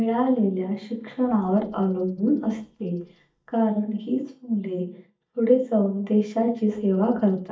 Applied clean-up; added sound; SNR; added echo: neural mask model DeepFilterNet 3.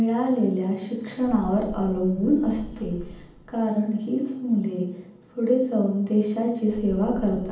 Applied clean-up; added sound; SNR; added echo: none; Bird; 19 dB; reverberation time 0.8 s.